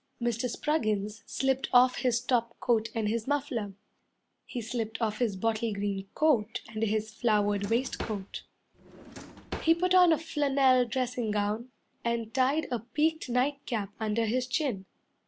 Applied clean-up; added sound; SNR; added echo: none; Drawer open or close; 13 dB; none.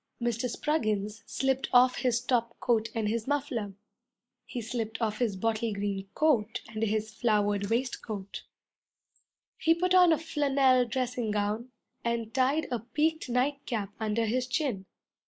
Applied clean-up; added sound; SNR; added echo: neural mask model Resemble Enhance denoiser.